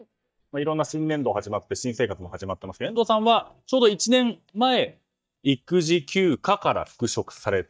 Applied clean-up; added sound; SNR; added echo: neural mask model DeepFilterNet 3.